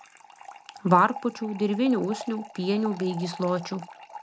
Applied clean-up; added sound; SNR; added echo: none; Fill (with liquid) / Trickle, dribble; 16 dB; none.